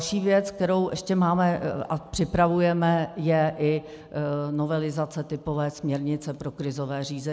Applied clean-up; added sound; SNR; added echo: none; none; none; none.